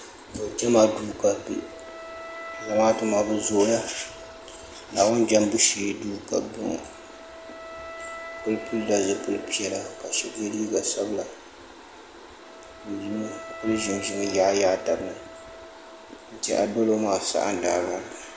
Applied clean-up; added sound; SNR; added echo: none; Wind instrument, woodwind instrument; 17 dB; none.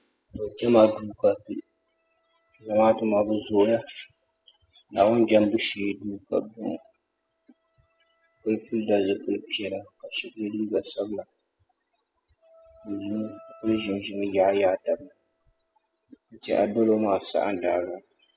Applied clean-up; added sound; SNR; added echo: classical method spectral subtraction.